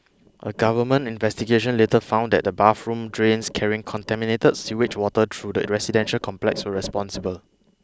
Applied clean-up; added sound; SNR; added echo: none; none; none; none.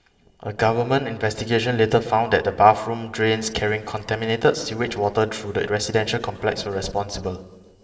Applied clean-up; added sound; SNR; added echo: none; none; none; reverberation time 1.9 s.